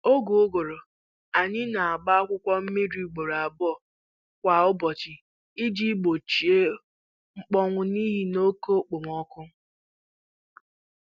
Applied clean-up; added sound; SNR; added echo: none; none; none; none.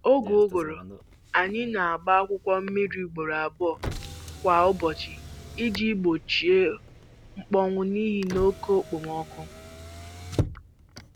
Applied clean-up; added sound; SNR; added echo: none; Motor vehicle (road); 13 dB; none.